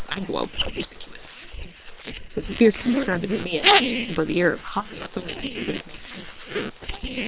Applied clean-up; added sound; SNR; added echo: neural separator model SepFormer WHAM!.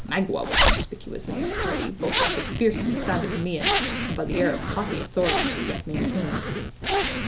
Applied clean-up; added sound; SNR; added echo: none; Zipper (clothing); -3 dB; none.